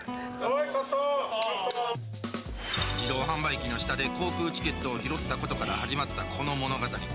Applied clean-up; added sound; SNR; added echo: none; Guitar; 14 dB; none.